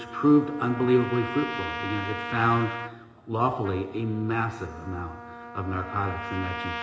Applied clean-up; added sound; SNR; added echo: none; Trumpet; 9 dB; reverberation time 3.0 s.